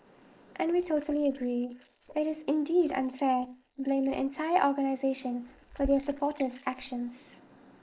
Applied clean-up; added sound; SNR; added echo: neural mask model Resemble Enhance denoiser.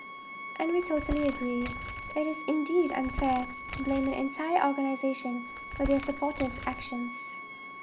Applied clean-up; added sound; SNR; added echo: none; Bowed string instrument + Crumpling, crinkling; 8 dB; none.